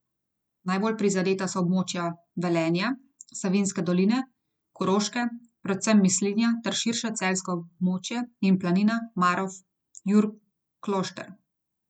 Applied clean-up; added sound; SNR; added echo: none; none; none; none.